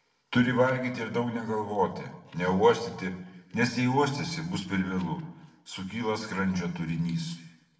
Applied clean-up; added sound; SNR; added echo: none; none; none; reverberation time 0.7 s.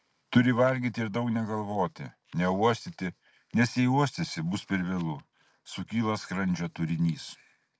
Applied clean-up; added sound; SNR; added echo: none; none; none; none.